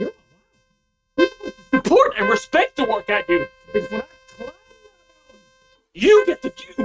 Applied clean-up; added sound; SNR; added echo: neural mask model RNNoise.